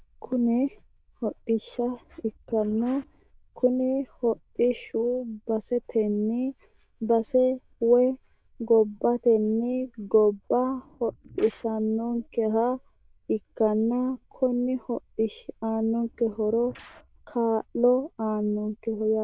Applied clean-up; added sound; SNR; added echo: neural diffusion model UNIVERSE++.